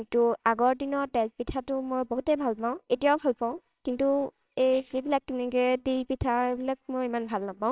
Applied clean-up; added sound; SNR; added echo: neural separator model SepFormer WHAMR!.